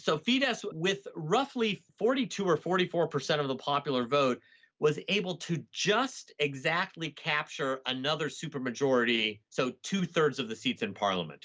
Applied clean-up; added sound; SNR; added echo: none; none; none; none.